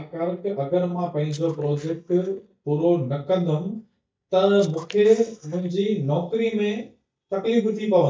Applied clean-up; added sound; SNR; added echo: neural mask model DeepFilterNet 3.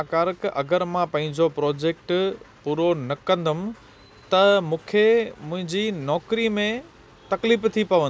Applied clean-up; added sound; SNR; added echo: none; none; none; none.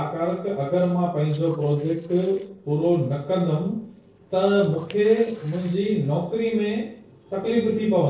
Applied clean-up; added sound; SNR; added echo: neural separator model SepFormer DNS4.